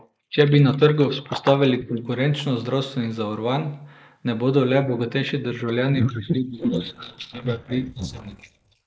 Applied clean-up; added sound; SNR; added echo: neural mask model Resemble Enhance denoiser.